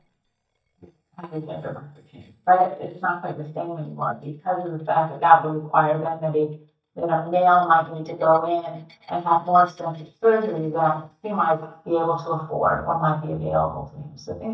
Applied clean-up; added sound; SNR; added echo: neural mask model DeepFilterNet 3.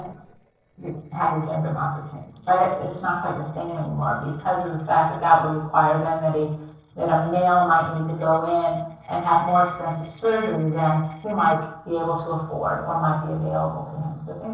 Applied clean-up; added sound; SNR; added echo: neural separator model SepFormer DNS4.